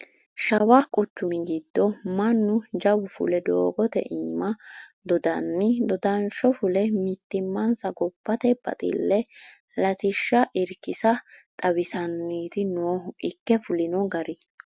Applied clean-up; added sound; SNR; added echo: none; none; none; none.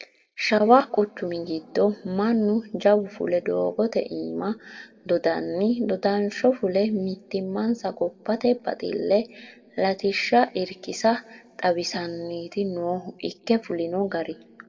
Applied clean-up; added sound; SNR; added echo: none; none; none; reverberation time 1.5 s.